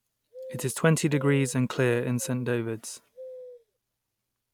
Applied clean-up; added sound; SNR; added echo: none; Bird vocalization, bird call, bird song; 17 dB; none.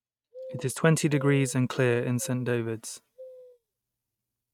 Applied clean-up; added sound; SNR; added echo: neural mask model RNNoise.